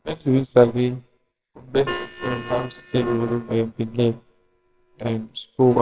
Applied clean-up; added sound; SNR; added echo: neural separator model SepFormer WHAMR!.